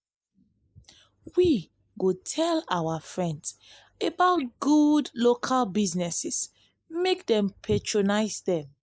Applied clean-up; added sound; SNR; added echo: neural mask model Resemble Enhance denoiser.